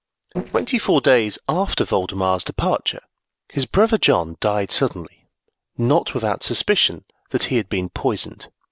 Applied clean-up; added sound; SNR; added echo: neural separator model SepFormer DNS4.